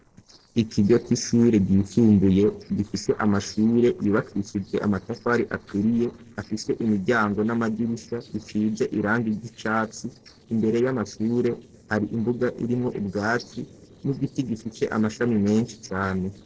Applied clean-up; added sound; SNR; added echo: neural separator model SepFormer DNS4.